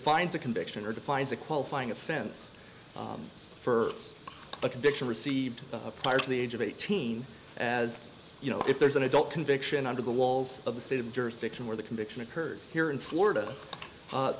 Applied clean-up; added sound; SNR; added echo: none; Bathtub (filling or washing) / Water; 13 dB; none.